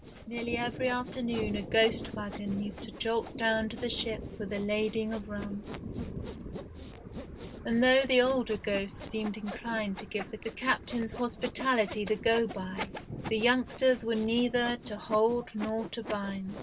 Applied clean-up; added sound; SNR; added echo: none; Thunder + Sawing; 10 dB; none.